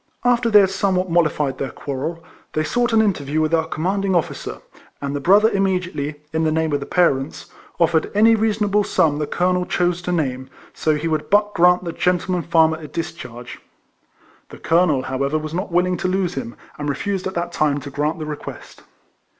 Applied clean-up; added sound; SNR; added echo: none; none; none; none.